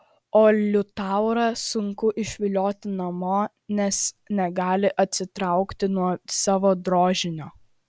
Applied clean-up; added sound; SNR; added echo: none; none; none; none.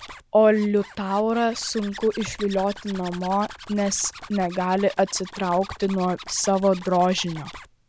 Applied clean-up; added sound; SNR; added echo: none; Zipper (clothing); 18 dB; none.